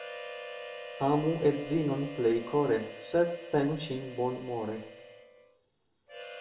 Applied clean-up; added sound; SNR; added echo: none; Harmonica; 13 dB; reverberation time 0.5 s.